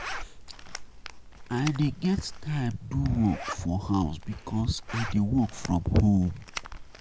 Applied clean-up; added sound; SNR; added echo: none; Zipper (clothing); 11 dB; none.